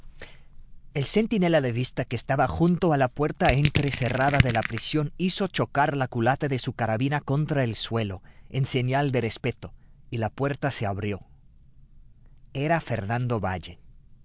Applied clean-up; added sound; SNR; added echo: none; Crushing; 2 dB; none.